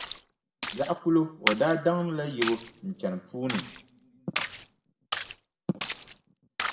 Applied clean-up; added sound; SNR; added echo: none; Splash, splatter; 3 dB; reverberation time 0.9 s.